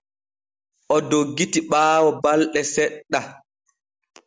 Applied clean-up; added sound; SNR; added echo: none; none; none; none.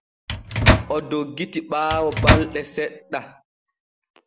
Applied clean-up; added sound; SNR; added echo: none; Microwave oven; -5 dB; none.